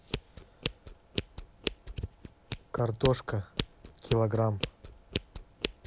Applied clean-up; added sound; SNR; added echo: none; Scissors; 1 dB; none.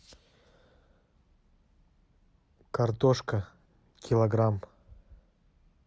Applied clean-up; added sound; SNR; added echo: none; none; none; none.